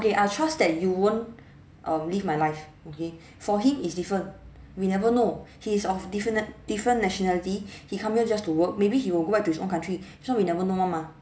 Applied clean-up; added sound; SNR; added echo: none; none; none; none.